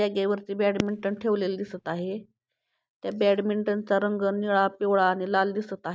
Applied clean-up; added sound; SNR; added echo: neural mask model RNNoise.